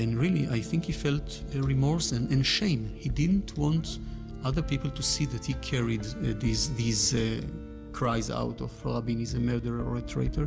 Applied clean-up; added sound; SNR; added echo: none; none; none; none.